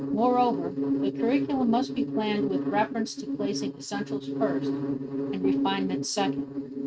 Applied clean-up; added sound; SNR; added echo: neural mask model RNNoise.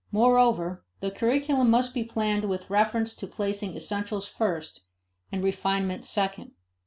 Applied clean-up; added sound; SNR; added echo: none; none; none; none.